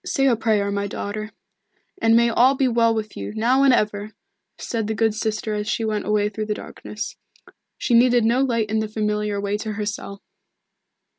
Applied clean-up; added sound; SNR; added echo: none; none; none; none.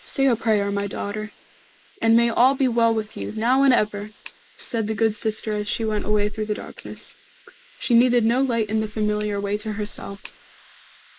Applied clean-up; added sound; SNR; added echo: neural mask model Resemble Enhance denoiser.